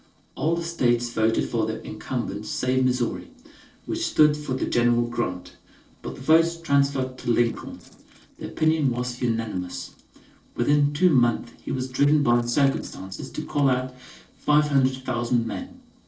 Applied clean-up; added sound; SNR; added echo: neural separator model SepFormer DNS4.